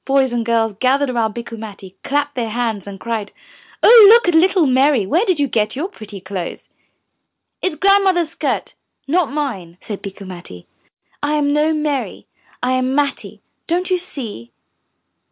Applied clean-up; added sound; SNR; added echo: none; none; none; none.